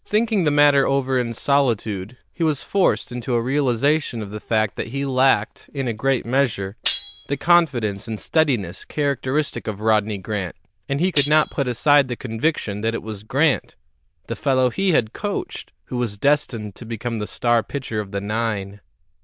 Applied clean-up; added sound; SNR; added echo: neural diffusion model UNIVERSE++.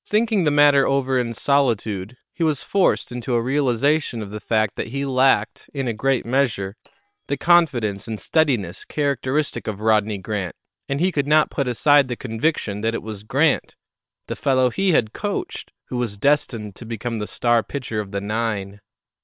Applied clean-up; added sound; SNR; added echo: neural separator model SepFormer WHAM!.